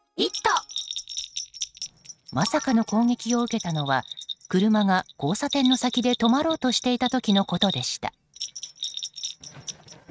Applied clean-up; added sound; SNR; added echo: neural mask model RNNoise.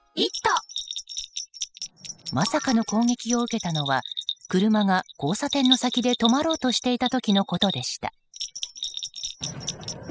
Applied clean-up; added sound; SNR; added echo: classical method spectral subtraction.